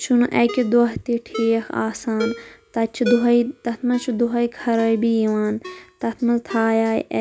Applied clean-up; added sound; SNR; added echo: none; Ringtone; 15 dB; none.